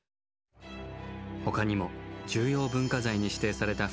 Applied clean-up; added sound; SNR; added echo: none; none; none; none.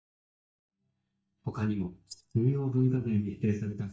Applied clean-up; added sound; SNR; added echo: neural mask model DeepFilterNet 3.